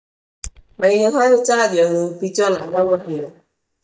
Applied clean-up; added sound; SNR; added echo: neural mask model DeepFilterNet 3.